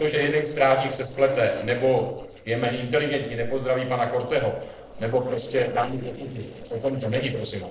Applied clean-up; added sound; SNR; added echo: neural separator model SepFormer DNS4.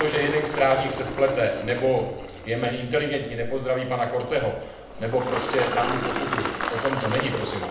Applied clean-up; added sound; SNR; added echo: none; Engine; 6 dB; reverberation time 0.7 s.